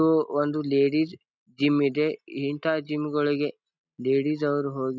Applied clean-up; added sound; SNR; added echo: none; none; none; none.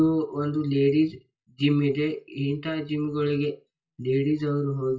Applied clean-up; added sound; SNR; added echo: none; none; none; reverberation time 0.2 s.